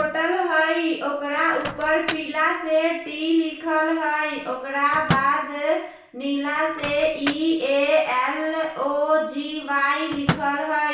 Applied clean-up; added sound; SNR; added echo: none; Microwave oven; 13 dB; reverberation time 0.6 s.